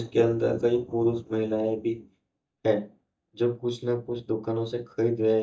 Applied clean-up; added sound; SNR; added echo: neural mask model DeepFilterNet 3.